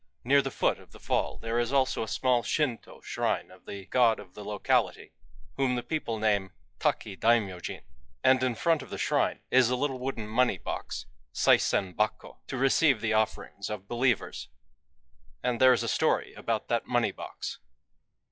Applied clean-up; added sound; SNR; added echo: classical method log-MMSE.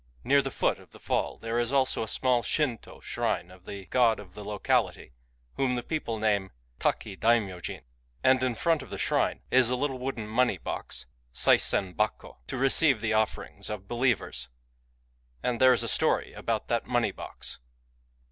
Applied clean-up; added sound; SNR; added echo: none; none; none; none.